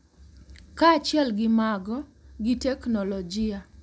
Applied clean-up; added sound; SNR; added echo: none; none; none; none.